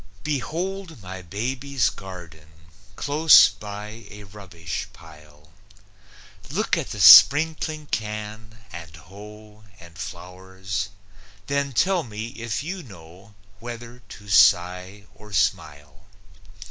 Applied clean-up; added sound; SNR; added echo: none; none; none; none.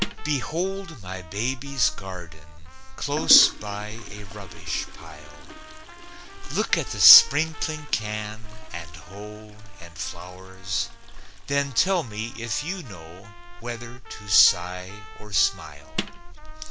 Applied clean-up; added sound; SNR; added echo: none; Toilet flush + Trumpet; 15 dB; none.